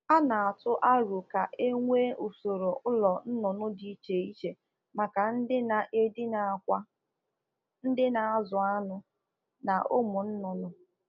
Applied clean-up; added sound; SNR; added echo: none; none; none; none.